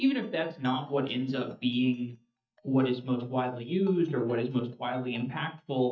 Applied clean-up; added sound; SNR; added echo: neural mask model DeepFilterNet 3.